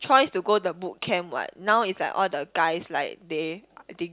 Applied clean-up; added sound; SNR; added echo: none; none; none; none.